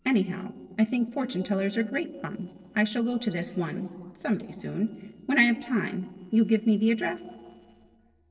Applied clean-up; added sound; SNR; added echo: neural separator model SepFormer DNS4.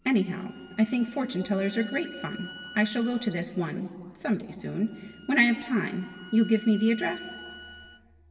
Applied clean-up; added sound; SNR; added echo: none; Bowed string instrument; 19 dB; reverberation time 2.0 s.